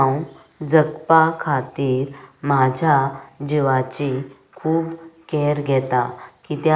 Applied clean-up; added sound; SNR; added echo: none; none; none; none.